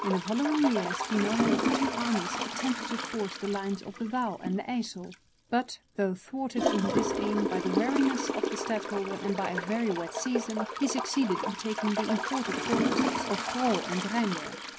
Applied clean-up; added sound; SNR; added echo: none; Toilet flush / Gurgling; 2 dB; none.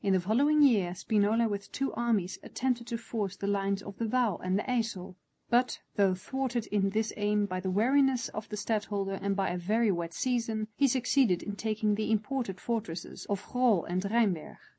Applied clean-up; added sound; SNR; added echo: none; none; none; none.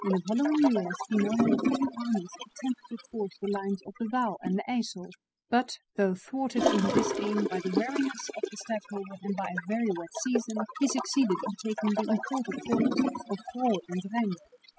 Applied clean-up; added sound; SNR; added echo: classical method spectral subtraction.